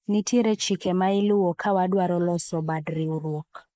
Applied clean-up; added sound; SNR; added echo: neural mask model Resemble Enhance denoiser.